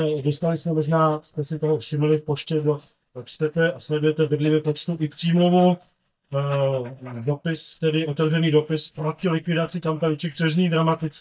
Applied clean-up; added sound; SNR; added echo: neural mask model DeepFilterNet 3.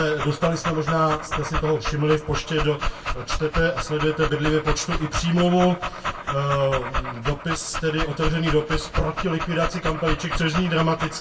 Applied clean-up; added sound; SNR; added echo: none; Dog; 5 dB; reverberation time 0.1 s.